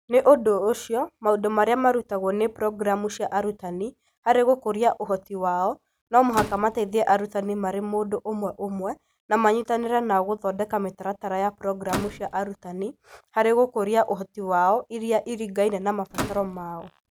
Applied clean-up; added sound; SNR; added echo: none; Slam / Microwave oven; 10 dB; none.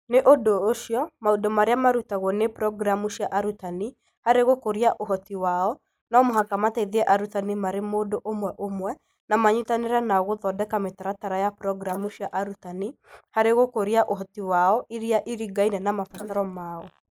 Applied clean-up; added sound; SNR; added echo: neural mask model Resemble Enhance denoiser.